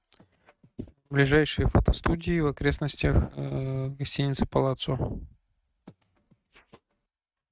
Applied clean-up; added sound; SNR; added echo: neural mask model RNNoise.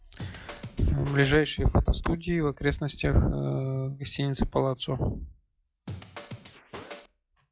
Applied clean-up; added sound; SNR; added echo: classical method log-MMSE.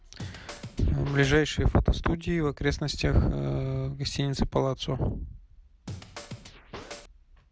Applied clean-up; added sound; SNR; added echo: none; Scratching (performance technique); 14 dB; none.